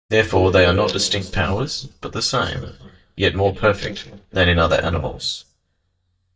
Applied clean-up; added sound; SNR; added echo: neural mask model DeepFilterNet 3.